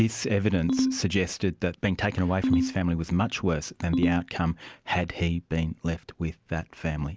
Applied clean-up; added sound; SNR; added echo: none; Ringtone; 2 dB; none.